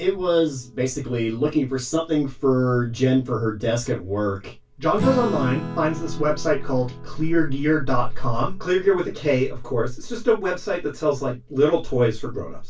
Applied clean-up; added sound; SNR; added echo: none; Acoustic guitar / Strum; 15 dB; reverberation time 0.2 s.